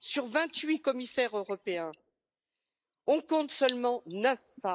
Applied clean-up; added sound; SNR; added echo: neural mask model Resemble Enhance denoiser.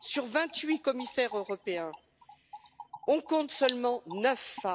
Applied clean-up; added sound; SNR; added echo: none; Trickle, dribble / Splash, splatter; 6 dB; none.